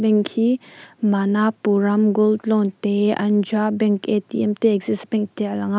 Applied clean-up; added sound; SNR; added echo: none; none; none; none.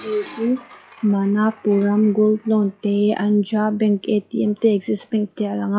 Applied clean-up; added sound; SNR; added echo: classical method log-MMSE.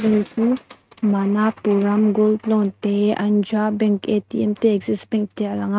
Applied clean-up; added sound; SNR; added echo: neural mask model RNNoise.